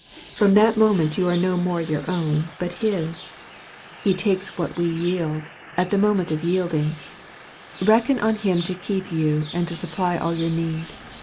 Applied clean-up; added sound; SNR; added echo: neural mask model Resemble Enhance denoiser.